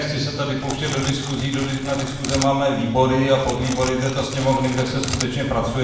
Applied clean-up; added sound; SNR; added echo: none; Crackle; 10 dB; reverberation time 1.1 s.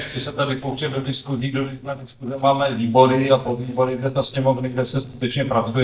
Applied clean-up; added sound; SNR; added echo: neural mask model DeepFilterNet 3.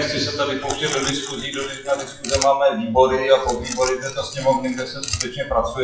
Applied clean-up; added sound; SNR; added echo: classical method WPE with log-MMSE.